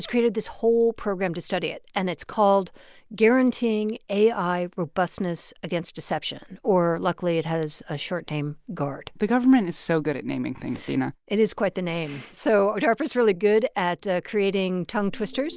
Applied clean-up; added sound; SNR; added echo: none; none; none; none.